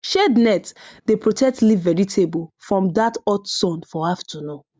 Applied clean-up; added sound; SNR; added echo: none; none; none; none.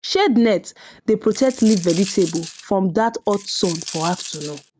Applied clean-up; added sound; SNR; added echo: none; Coin (dropping); 13 dB; none.